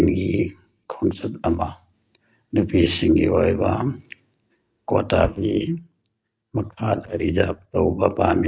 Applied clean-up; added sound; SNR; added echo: neural mask model DeepFilterNet 3.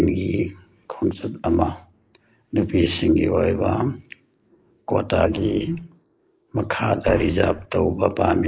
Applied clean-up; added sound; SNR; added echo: neural mask model Resemble Enhance denoiser.